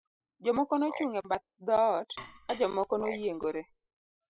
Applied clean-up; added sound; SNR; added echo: classical method spectral subtraction.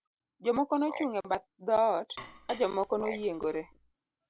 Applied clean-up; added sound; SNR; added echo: none; Frog + Dishes, pots, and pans; 16 dB; none.